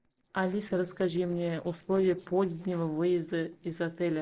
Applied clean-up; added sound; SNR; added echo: neural separator model SepFormer DNS4.